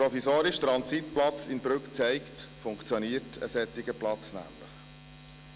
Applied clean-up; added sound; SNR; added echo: none; none; none; none.